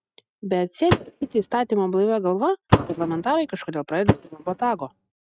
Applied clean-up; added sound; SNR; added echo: neural mask model RNNoise.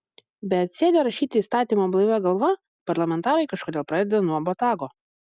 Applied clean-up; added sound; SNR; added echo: none; none; none; none.